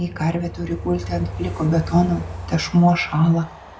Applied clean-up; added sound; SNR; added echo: none; Train; 11 dB; none.